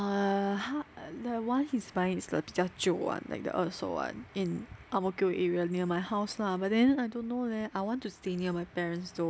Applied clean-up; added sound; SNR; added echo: none; none; none; none.